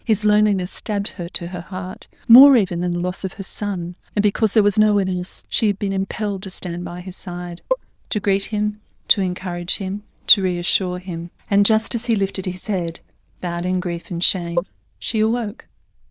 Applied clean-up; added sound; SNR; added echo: neural diffusion model UNIVERSE++.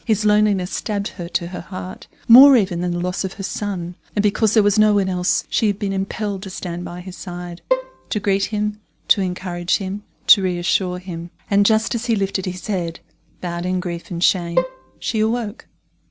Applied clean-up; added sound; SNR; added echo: none; Bowed string instrument; 7 dB; none.